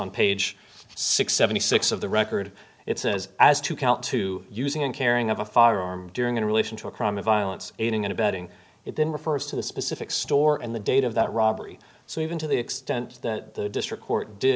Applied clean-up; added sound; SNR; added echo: none; none; none; none.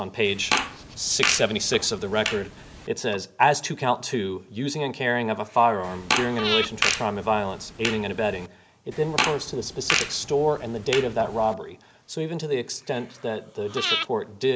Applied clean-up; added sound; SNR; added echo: none; Breathing + Fart; 4 dB; none.